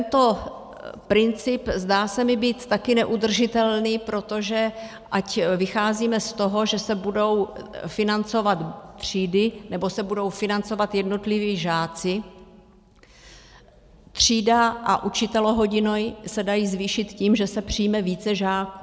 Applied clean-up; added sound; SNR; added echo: none; none; none; none.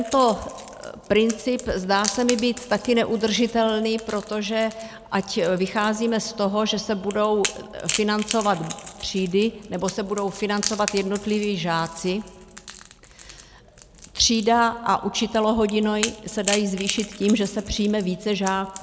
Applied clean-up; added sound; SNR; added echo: none; Crack / Crackle; 13 dB; none.